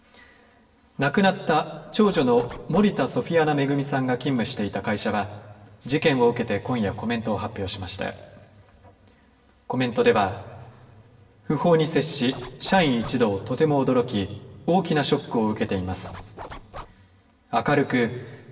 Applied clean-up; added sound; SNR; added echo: none; Zipper (clothing); 16 dB; reverberation time 1.5 s.